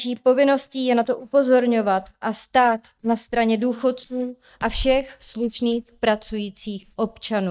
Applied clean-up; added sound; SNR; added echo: neural mask model DeepFilterNet 3.